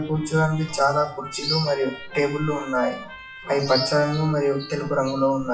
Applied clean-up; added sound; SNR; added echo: classical method WPE with log-MMSE.